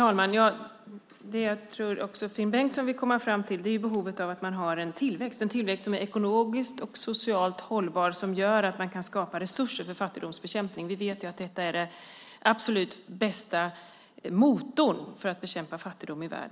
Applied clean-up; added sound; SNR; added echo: none; none; none; none.